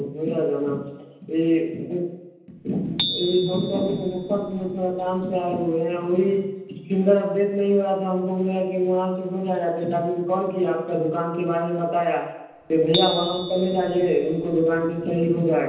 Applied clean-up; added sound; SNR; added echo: none; Bicycle bell; 10 dB; reverberation time 0.9 s.